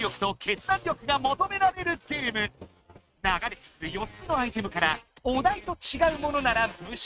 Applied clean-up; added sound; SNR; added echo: neural mask model RNNoise.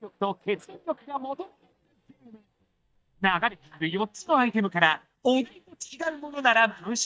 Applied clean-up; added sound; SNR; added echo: neural mask model DeepFilterNet 3.